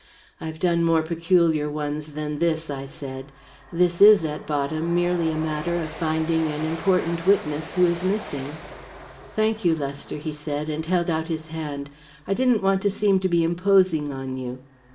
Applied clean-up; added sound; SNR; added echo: none; Train; 18 dB; reverberation time 1.4 s.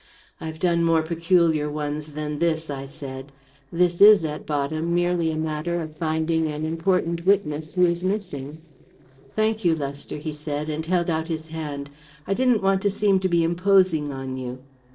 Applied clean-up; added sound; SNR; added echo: neural separator model SepFormer DNS4.